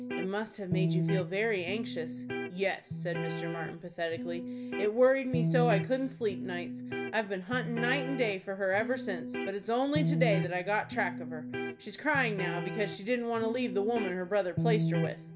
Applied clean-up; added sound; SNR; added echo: none; Electric guitar; 3 dB; none.